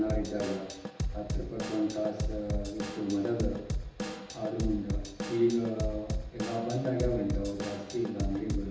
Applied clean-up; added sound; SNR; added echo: none; Drum / Drum kit; 2 dB; reverberation time 0.9 s.